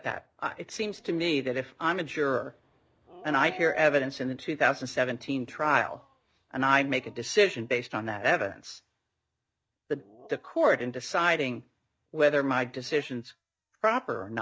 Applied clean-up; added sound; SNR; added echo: neural mask model DeepFilterNet 3.